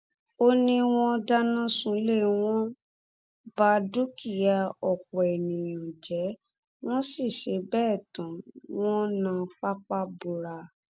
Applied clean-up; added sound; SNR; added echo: none; none; none; none.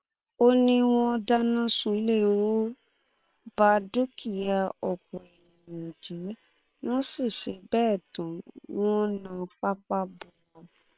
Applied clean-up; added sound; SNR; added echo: neural separator model SepFormer WHAM!.